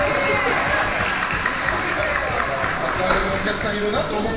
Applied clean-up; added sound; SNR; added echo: none; Toilet flush; 6 dB; reverberation time 2.4 s.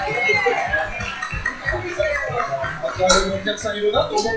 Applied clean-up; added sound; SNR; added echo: classical method WPE with log-MMSE.